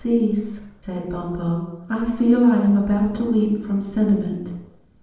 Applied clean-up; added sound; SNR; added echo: none; none; none; reverberation time 0.7 s.